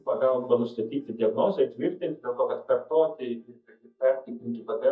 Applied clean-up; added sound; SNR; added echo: neural mask model DeepFilterNet 3.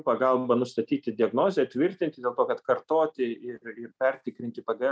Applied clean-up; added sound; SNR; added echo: none; none; none; none.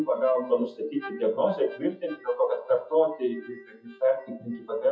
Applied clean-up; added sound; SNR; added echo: classical method WPE with log-MMSE.